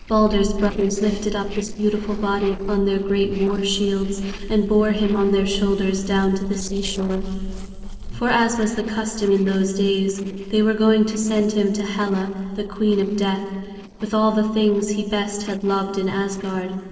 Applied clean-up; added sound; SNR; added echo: neural separator model SepFormer DNS4.